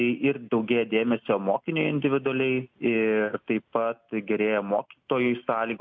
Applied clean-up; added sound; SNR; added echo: none; none; none; none.